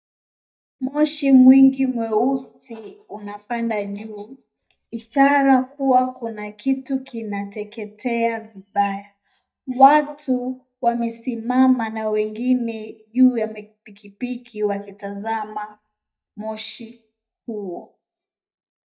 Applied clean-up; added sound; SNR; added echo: neural mask model DeepFilterNet 3.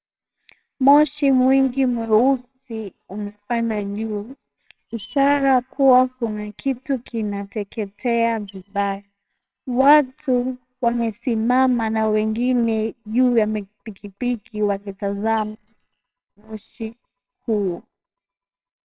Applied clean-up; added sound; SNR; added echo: neural separator model SepFormer WHAMR!.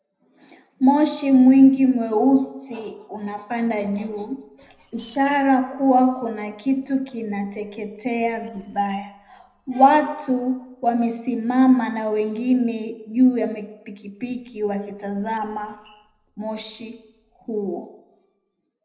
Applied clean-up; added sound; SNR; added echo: neural separator model SepFormer DNS4.